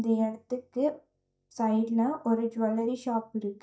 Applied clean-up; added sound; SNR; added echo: neural mask model DeepFilterNet 3.